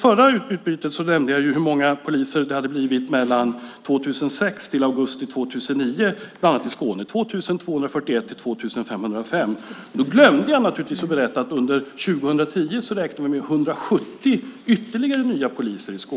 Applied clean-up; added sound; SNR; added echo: none; none; none; none.